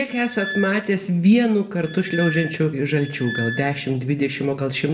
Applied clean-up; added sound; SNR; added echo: none; Squeak; 12 dB; reverberation time 0.5 s.